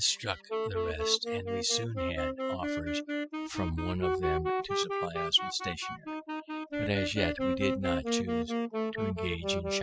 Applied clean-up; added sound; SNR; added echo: classical method spectral subtraction.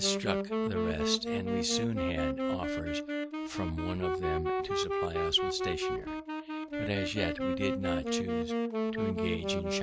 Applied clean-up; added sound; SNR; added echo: none; Wind instrument, woodwind instrument; -4 dB; none.